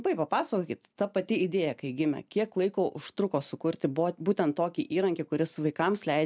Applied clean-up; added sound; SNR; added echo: none; none; none; none.